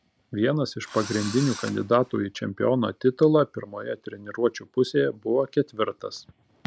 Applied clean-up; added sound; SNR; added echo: none; Engine / Drill; 14 dB; none.